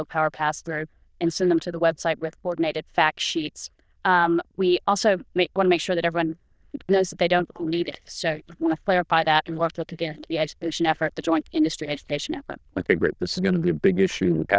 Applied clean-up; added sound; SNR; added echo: neural diffusion model UNIVERSE++.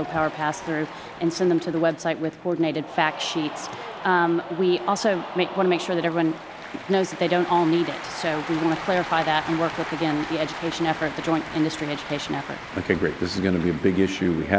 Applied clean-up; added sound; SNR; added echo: none; Cheering; 11 dB; none.